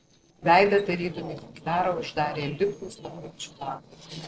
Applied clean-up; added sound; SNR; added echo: neural separator model SepFormer DNS4.